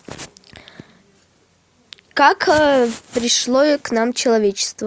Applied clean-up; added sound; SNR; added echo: none; none; none; none.